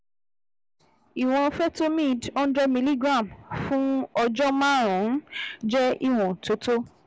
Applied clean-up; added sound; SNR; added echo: none; none; none; none.